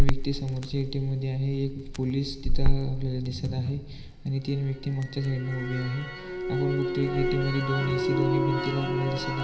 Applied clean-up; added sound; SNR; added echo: none; Crackle; -2 dB; reverberation time 0.9 s.